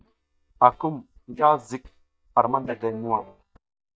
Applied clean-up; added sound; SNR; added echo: neural mask model DeepFilterNet 3.